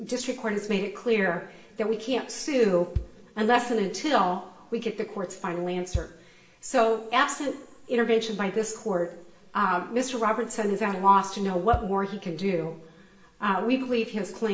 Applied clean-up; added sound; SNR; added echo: none; Bass drum; 13 dB; reverberation time 1.0 s.